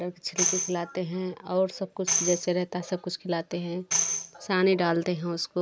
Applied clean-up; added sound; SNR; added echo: none; Tambourine; 4 dB; none.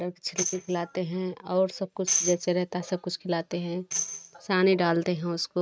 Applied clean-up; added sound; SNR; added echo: neural mask model RNNoise.